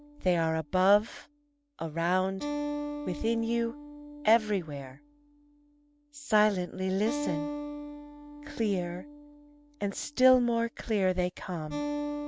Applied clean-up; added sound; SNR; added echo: none; Acoustic guitar; 9 dB; none.